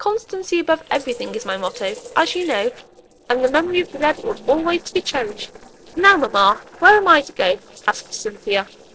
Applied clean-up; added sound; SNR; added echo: neural separator model SepFormer DNS4.